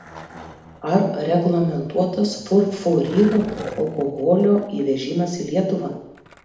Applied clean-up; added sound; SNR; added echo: none; Skateboard; 19 dB; reverberation time 0.8 s.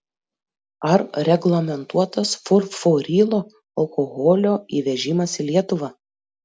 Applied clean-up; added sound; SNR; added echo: none; none; none; none.